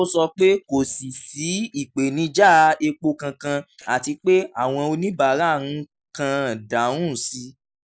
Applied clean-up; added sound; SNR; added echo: neural mask model Resemble Enhance denoiser.